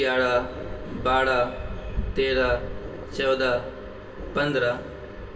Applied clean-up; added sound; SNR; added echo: none; Growling; 17 dB; reverberation time 0.2 s.